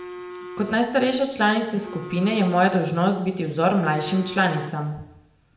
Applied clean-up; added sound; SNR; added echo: none; Telephone; 16 dB; reverberation time 0.7 s.